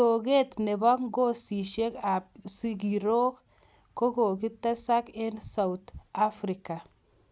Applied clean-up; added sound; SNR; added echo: none; none; none; none.